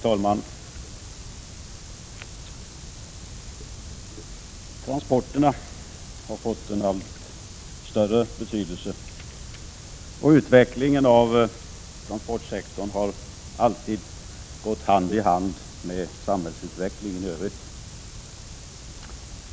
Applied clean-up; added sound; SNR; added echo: none; none; none; none.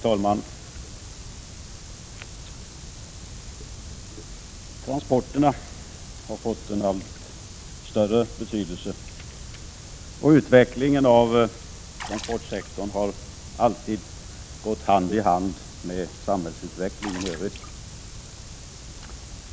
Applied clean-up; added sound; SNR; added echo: none; Water / Splash, splatter; 16 dB; none.